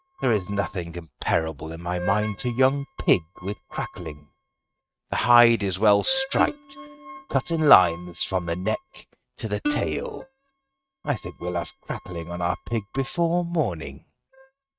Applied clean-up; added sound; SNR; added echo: neural mask model RNNoise.